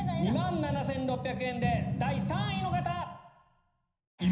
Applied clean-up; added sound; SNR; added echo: none; none; none; reverberation time 0.9 s.